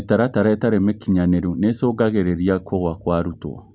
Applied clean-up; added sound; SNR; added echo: none; none; none; none.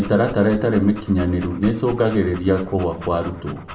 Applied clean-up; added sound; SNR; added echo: none; Dog; 19 dB; reverberation time 0.5 s.